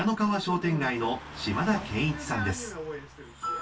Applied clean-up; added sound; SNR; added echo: none; Car passing by / Truck; 15 dB; reverberation time 0.2 s.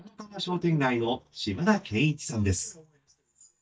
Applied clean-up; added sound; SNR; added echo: neural mask model DeepFilterNet 3.